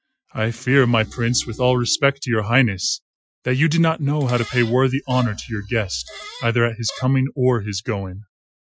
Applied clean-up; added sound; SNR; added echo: classical method Wiener filter.